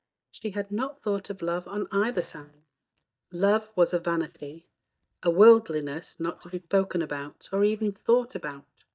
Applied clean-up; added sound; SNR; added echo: neural mask model DeepFilterNet 3.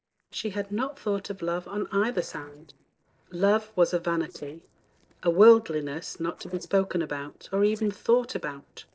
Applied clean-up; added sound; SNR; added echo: neural separator model SepFormer DNS4.